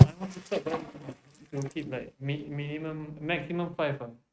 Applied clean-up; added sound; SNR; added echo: neural mask model RNNoise.